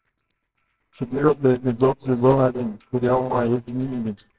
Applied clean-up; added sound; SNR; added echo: neural separator model SepFormer WHAMR!.